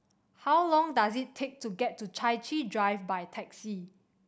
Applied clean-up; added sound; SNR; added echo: none; none; none; none.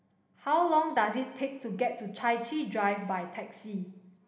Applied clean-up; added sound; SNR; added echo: none; none; none; reverberation time 1.0 s.